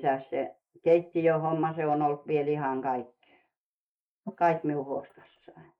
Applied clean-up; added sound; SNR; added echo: neural mask model Resemble Enhance denoiser.